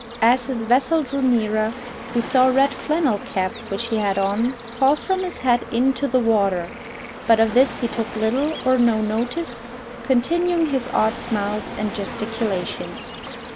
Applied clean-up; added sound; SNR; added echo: none; Waves, surf + Bird / Insect / Frog; 11 dB; none.